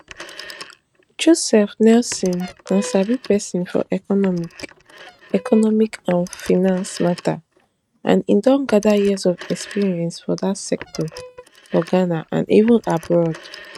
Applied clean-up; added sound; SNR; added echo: neural mask model RNNoise.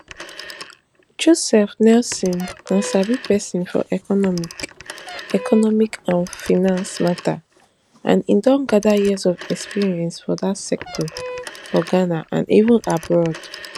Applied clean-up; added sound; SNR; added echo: none; Telephone + Fowl; 17 dB; none.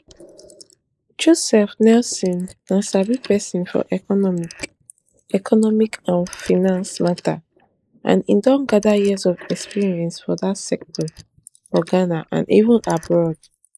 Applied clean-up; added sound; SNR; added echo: neural mask model Resemble Enhance denoiser.